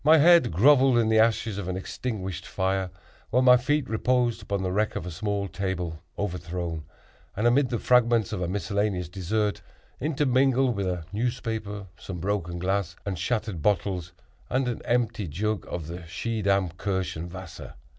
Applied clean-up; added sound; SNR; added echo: none; none; none; none.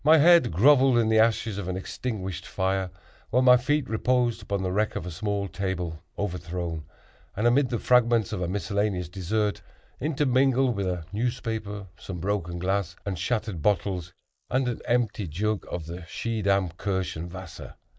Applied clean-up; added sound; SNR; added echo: neural mask model Resemble Enhance denoiser.